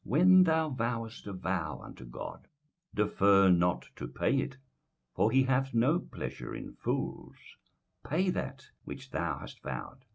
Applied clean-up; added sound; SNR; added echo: none; none; none; none.